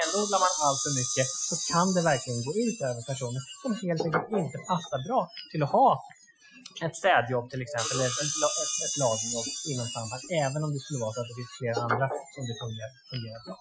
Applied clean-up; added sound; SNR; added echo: classical method Wiener filter.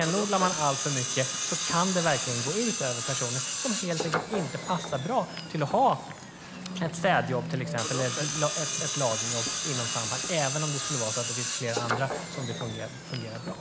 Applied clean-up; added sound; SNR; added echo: none; Tools; 2 dB; none.